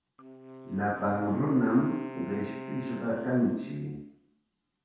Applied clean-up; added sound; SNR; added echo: none; Wind instrument, woodwind instrument; 13 dB; reverberation time 0.6 s.